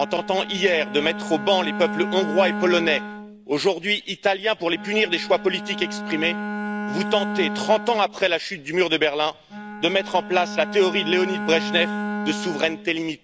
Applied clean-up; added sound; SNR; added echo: none; Bowed string instrument; 8 dB; none.